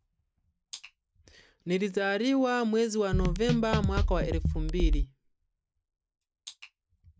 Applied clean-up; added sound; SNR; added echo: none; Drum kit; -4 dB; none.